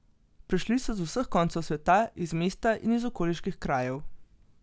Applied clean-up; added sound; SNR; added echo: none; none; none; none.